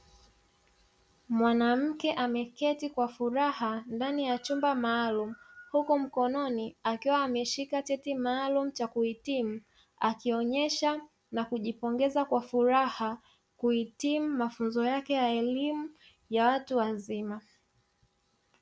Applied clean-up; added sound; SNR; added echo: none; none; none; none.